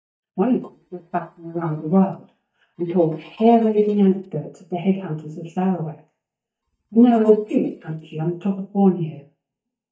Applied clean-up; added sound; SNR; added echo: neural mask model DeepFilterNet 3.